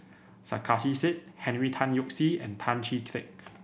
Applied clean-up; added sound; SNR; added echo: none; none; none; none.